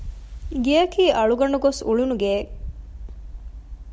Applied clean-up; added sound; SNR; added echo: none; none; none; none.